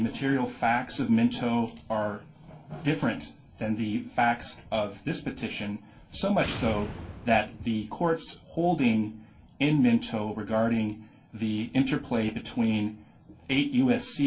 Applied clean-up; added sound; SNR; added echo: none; Boom; 14 dB; reverberation time 0.2 s.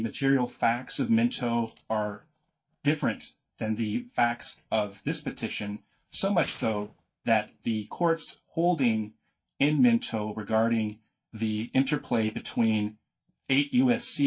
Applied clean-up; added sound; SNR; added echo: neural mask model DeepFilterNet 3.